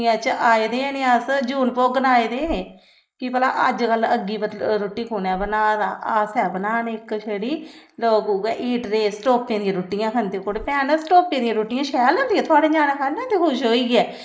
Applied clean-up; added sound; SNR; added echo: neural mask model Resemble Enhance denoiser.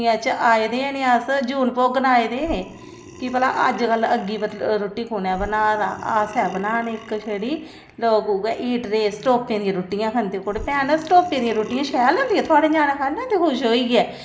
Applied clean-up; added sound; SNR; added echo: none; Burping, eructation; 18 dB; none.